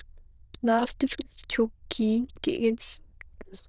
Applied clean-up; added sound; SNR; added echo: neural diffusion model UNIVERSE++.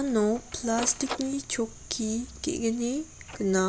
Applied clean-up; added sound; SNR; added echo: none; Printer; 15 dB; none.